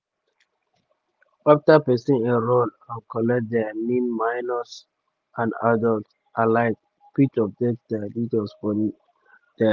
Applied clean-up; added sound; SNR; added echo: none; none; none; none.